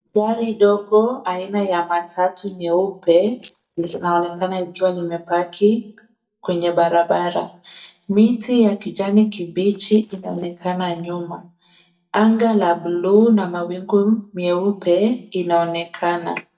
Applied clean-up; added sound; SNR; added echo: neural mask model DeepFilterNet 3.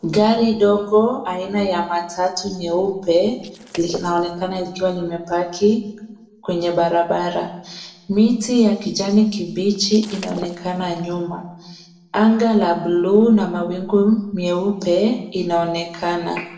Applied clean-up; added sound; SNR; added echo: neural separator model SepFormer DNS4.